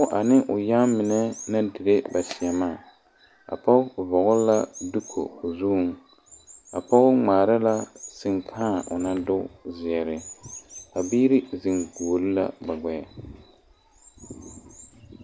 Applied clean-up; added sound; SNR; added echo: none; none; none; none.